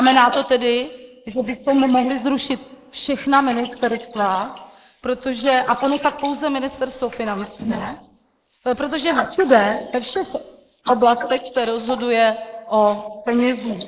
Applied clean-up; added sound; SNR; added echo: neural mask model Resemble Enhance denoiser.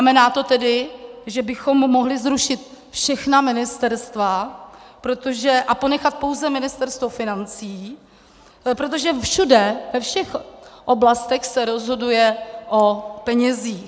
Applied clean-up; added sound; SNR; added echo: none; none; none; none.